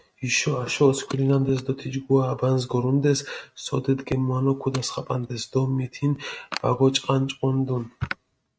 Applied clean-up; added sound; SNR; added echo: neural mask model RNNoise.